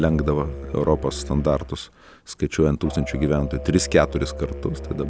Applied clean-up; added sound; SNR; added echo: none; Musical instrument; 11 dB; none.